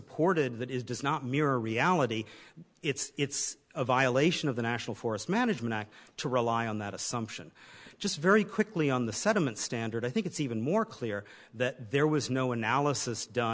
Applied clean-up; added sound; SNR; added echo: none; none; none; none.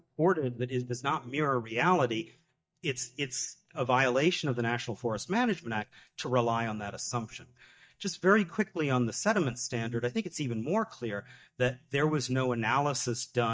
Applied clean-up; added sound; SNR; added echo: neural mask model DeepFilterNet 3.